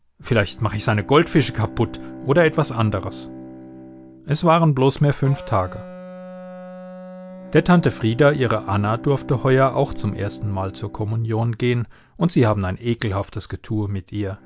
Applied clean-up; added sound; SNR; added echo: none; Wind instrument, woodwind instrument + Bowed string instrument; 17 dB; none.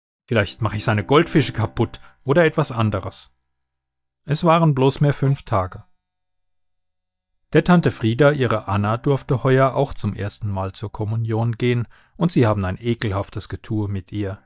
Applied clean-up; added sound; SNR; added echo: neural mask model DeepFilterNet 3.